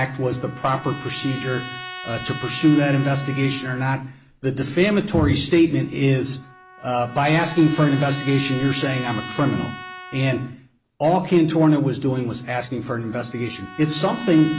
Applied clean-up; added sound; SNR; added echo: none; Trumpet; 16 dB; none.